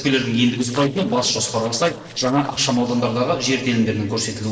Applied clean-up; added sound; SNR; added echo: neural separator model SepFormer DNS4.